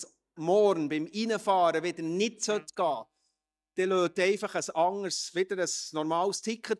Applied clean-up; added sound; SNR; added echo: neural mask model DeepFilterNet 3.